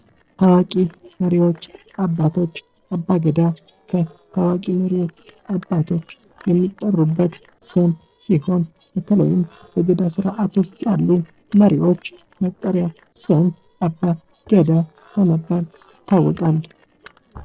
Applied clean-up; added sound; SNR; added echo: neural separator model SepFormer DNS4.